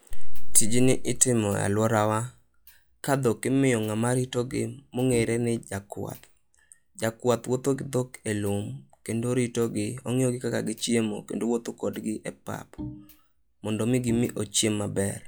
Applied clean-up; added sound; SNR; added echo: classical method log-MMSE.